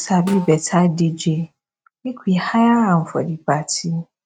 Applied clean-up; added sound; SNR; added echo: neural mask model RNNoise.